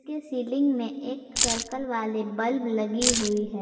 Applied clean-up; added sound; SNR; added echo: none; Keys jangling; -2 dB; reverberation time 2.6 s.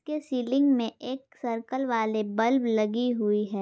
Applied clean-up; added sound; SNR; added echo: none; none; none; none.